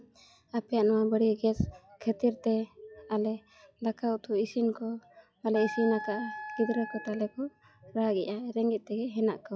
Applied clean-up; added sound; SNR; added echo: classical method log-MMSE.